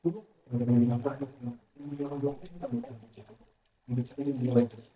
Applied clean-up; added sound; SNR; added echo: neural mask model DeepFilterNet 3.